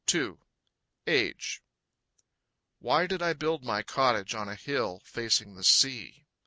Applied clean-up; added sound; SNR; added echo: none; none; none; none.